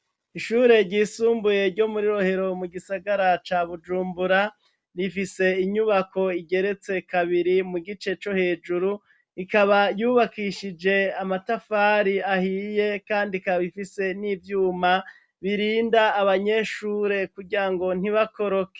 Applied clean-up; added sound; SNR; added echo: none; none; none; none.